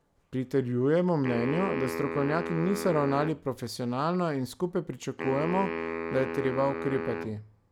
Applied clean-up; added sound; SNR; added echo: none; Wind instrument, woodwind instrument; 7 dB; none.